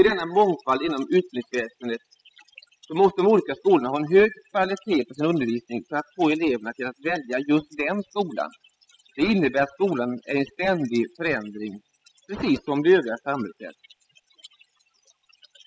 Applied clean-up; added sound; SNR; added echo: classical method spectral subtraction.